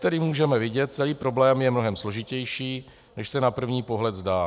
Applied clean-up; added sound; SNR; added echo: none; none; none; none.